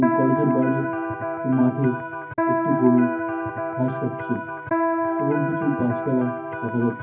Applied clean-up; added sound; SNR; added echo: none; Electric guitar; 1 dB; reverberation time 0.3 s.